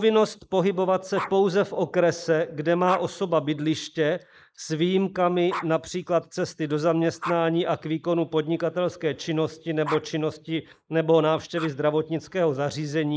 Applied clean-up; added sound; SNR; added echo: neural mask model Resemble Enhance denoiser.